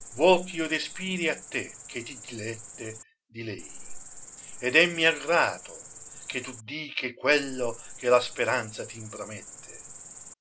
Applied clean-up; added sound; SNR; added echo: none; Cricket; 13 dB; none.